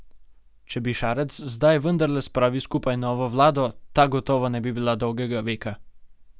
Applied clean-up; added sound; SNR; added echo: none; none; none; none.